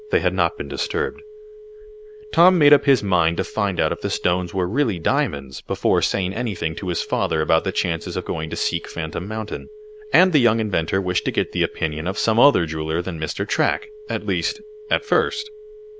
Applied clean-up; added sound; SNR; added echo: none; Telephone; 19 dB; none.